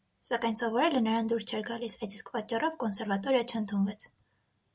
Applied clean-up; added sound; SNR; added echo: none; none; none; none.